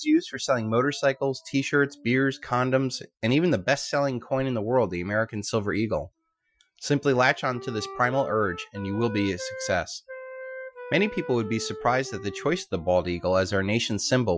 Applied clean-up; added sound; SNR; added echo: classical method Wiener filter.